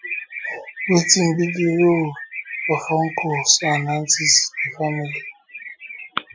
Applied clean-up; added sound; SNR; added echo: classical method Wiener filter.